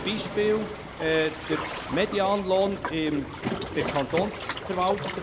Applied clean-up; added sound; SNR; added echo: none; Waves, surf; 6 dB; none.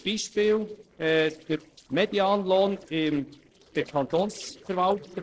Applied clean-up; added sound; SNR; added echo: neural separator model SepFormer DNS4.